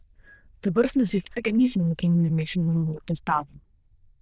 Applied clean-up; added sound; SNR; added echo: neural diffusion model UNIVERSE++.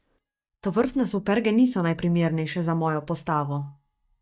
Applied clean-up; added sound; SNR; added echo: neural mask model DeepFilterNet 3.